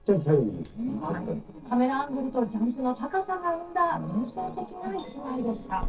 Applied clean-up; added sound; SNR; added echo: neural separator model SepFormer DNS4.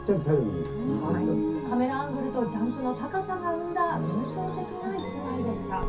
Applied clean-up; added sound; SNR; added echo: none; Water; 17 dB; reverberation time 0.3 s.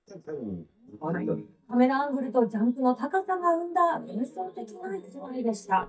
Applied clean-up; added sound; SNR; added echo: neural mask model DeepFilterNet 3.